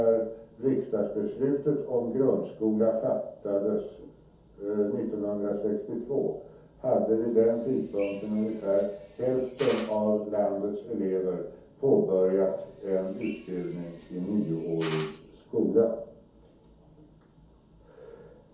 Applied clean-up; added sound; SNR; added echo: none; Drill; 17 dB; reverberation time 0.6 s.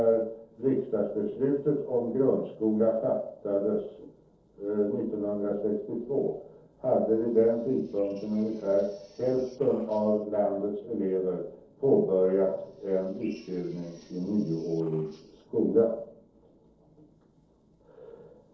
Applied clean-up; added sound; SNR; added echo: neural separator model SepFormer DNS4.